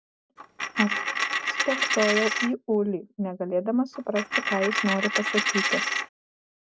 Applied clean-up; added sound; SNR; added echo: none; Coin (dropping); -1 dB; none.